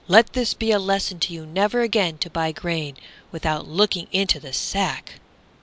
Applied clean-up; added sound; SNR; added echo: none; none; none; none.